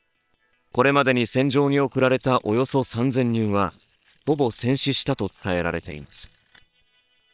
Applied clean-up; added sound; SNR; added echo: neural separator model SepFormer WHAM!.